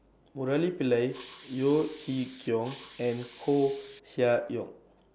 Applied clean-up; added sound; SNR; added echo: none; Hiss; 13 dB; none.